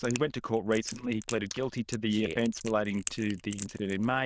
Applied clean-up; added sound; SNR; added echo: neural diffusion model UNIVERSE++.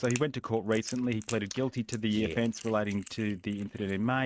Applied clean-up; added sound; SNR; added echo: neural mask model RNNoise.